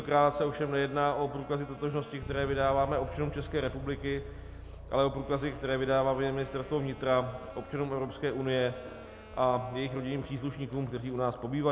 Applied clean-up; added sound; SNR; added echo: none; Wind instrument, woodwind instrument + Bass guitar; 14 dB; none.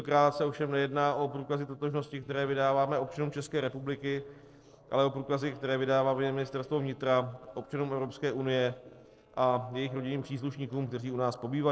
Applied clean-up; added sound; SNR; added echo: neural separator model SepFormer DNS4.